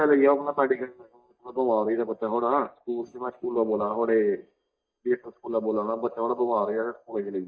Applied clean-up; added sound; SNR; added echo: neural mask model DeepFilterNet 3.